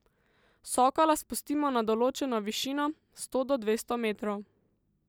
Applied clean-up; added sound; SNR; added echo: none; none; none; none.